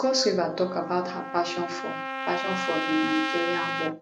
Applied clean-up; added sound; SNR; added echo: none; Trumpet; 4 dB; none.